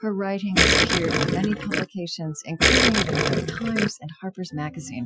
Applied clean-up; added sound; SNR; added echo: classical method Wiener filter.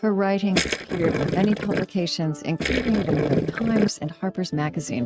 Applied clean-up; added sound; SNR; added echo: neural mask model RNNoise.